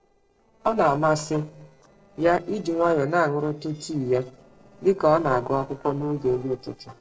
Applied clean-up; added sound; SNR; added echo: neural separator model SepFormer DNS4.